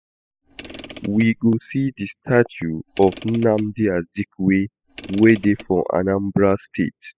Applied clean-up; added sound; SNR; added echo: classical method spectral subtraction.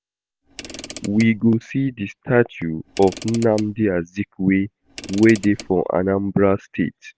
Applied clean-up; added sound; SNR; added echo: none; Mechanisms / Car; 17 dB; none.